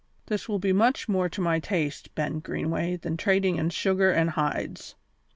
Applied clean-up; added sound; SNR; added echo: none; none; none; none.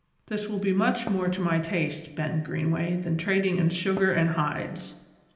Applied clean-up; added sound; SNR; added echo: none; Fireworks; 18 dB; reverberation time 0.9 s.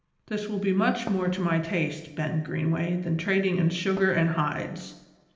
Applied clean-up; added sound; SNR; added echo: neural separator model SepFormer DNS4.